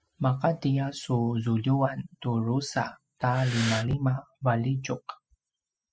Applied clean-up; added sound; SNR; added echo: classical method spectral subtraction.